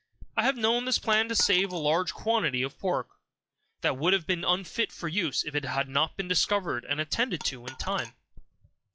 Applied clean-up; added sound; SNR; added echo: classical method log-MMSE.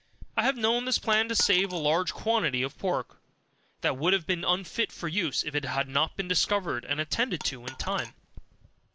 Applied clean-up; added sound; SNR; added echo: none; Coin (dropping); 14 dB; none.